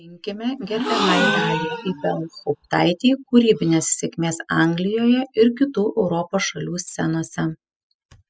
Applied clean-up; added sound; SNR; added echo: classical method spectral subtraction.